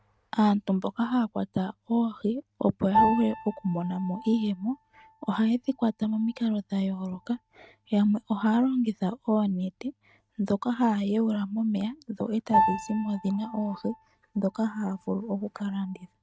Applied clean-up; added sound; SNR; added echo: neural mask model RNNoise.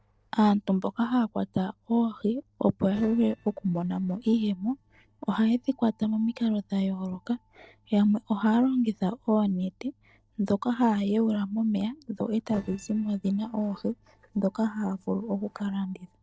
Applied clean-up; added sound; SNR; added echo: neural separator model SepFormer DNS4.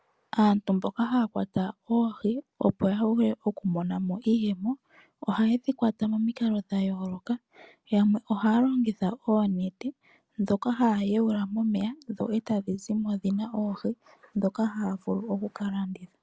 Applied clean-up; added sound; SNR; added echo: none; none; none; none.